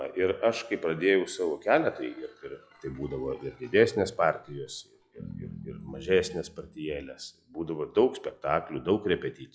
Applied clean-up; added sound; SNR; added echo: classical method log-MMSE.